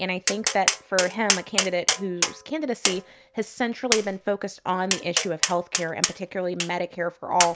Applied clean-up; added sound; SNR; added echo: none; Tap; 1 dB; none.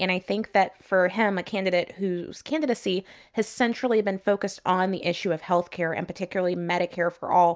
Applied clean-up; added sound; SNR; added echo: none; none; none; none.